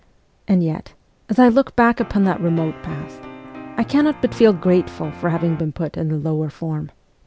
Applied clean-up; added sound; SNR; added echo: none; Piano; 16 dB; none.